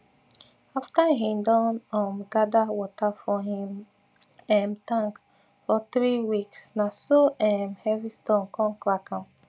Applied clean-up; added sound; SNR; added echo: none; none; none; none.